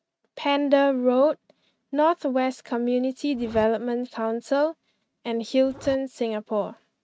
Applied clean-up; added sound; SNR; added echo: neural mask model RNNoise.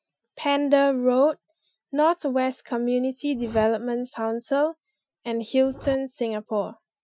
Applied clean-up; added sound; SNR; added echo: classical method Wiener filter.